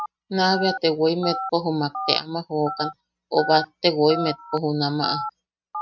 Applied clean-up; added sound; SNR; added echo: neural mask model RNNoise.